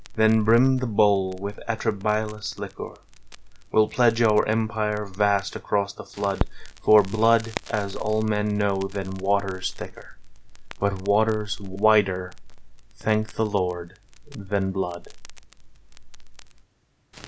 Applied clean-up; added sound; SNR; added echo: none; Crackle; 12 dB; none.